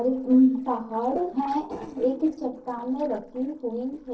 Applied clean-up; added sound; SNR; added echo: neural separator model SepFormer DNS4.